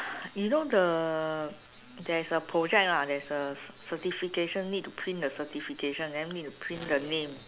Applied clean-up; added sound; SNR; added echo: none; none; none; none.